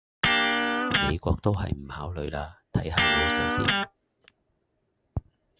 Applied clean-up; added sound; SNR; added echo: none; Electric guitar; -4 dB; none.